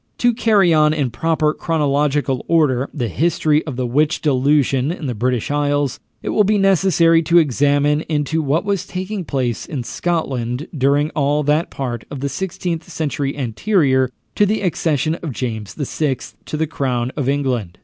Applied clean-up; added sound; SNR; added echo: none; none; none; none.